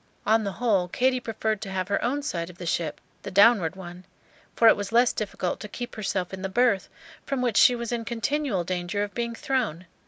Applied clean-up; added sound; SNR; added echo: none; none; none; none.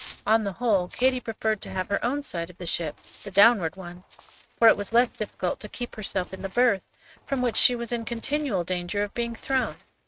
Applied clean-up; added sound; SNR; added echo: neural mask model RNNoise.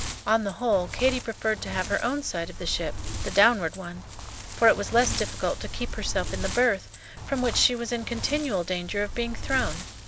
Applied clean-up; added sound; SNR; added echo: none; Wind; 8 dB; none.